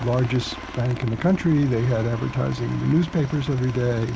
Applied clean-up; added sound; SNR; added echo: none; Aircraft; 13 dB; none.